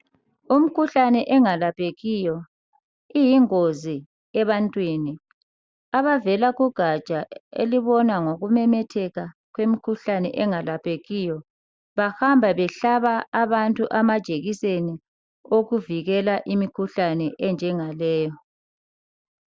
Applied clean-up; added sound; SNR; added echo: none; none; none; none.